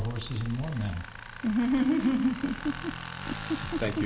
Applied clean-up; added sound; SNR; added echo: none; Tools; 12 dB; none.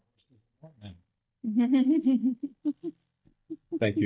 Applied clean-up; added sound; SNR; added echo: neural mask model DeepFilterNet 3.